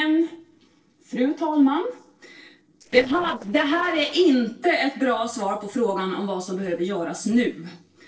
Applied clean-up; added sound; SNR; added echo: neural separator model SepFormer DNS4.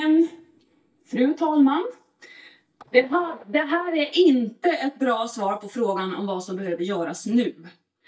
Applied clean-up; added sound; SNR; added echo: neural mask model DeepFilterNet 3.